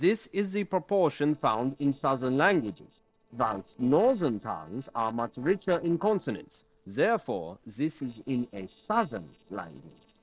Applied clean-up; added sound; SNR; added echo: neural separator model SepFormer DNS4.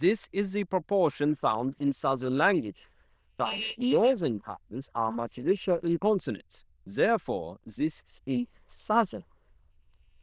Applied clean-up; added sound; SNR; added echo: neural diffusion model UNIVERSE++.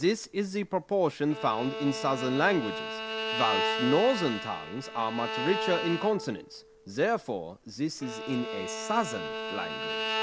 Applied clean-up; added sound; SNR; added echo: none; Bowed string instrument; 5 dB; none.